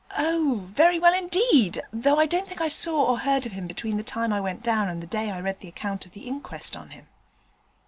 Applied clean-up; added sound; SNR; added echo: none; none; none; none.